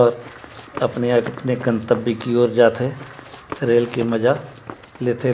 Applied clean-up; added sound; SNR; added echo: none; Run; 17 dB; none.